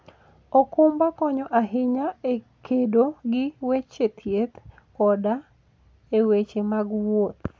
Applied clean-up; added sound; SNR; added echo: none; none; none; none.